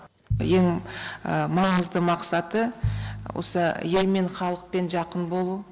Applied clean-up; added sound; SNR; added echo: none; Piano; 9 dB; none.